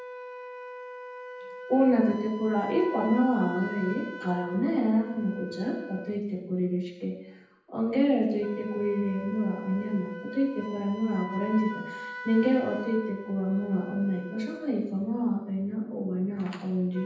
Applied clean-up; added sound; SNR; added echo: none; Wind instrument, woodwind instrument; 14 dB; reverberation time 0.9 s.